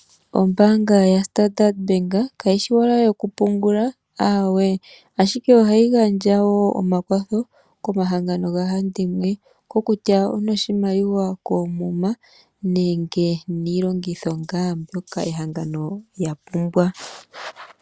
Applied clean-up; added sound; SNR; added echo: none; none; none; none.